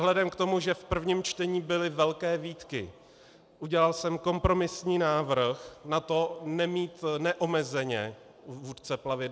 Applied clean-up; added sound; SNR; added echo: none; none; none; none.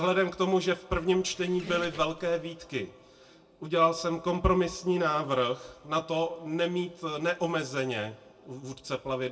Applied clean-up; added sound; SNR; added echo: none; Squeak; 15 dB; reverberation time 0.2 s.